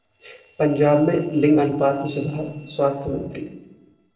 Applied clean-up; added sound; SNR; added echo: neural separator model SepFormer DNS4.